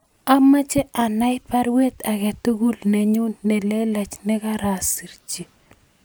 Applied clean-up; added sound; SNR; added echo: none; none; none; none.